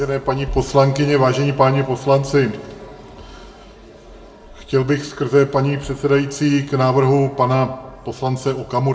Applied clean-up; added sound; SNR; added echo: none; none; none; reverberation time 0.6 s.